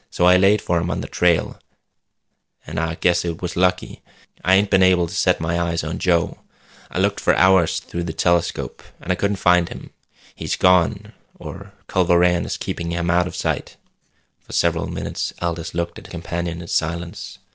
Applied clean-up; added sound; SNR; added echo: none; none; none; none.